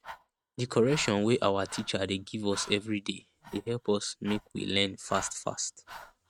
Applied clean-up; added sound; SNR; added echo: neural mask model RNNoise.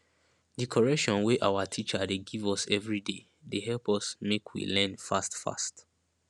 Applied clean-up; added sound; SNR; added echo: none; none; none; none.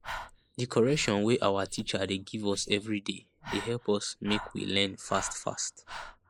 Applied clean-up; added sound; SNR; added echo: neural mask model Resemble Enhance denoiser.